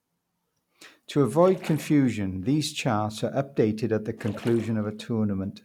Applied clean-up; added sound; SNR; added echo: none; Splash, splatter; 19 dB; none.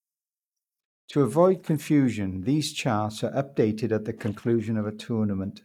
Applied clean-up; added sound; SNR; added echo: neural mask model DeepFilterNet 3.